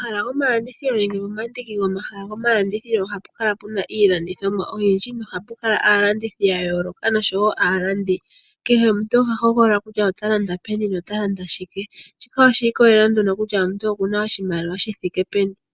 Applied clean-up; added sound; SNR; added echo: none; none; none; none.